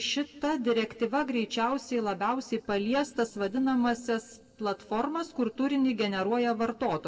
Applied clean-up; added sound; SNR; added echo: neural separator model SepFormer DNS4.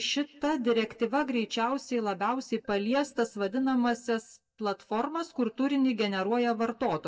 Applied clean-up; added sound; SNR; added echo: neural mask model DeepFilterNet 3.